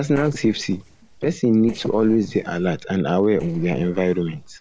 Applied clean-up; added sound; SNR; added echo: neural separator model SepFormer DNS4.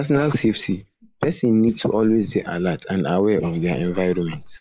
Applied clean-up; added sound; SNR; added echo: neural mask model Resemble Enhance denoiser.